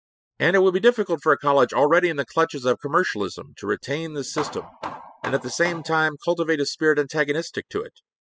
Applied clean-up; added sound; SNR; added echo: classical method spectral subtraction.